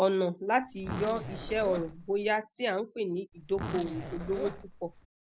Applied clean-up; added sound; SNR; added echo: none; Zipper (clothing); 9 dB; none.